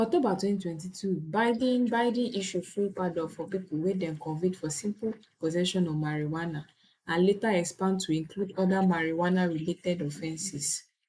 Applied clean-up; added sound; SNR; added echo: neural mask model Resemble Enhance denoiser.